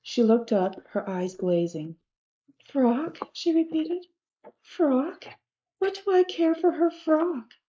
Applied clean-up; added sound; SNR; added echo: neural mask model Resemble Enhance denoiser.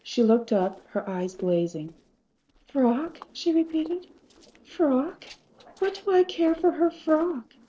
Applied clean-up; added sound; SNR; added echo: neural separator model SepFormer DNS4.